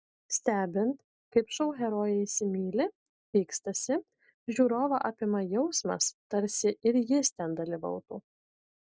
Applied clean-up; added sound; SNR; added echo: none; none; none; none.